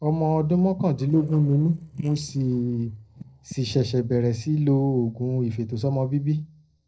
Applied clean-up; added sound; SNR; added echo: neural separator model SepFormer DNS4.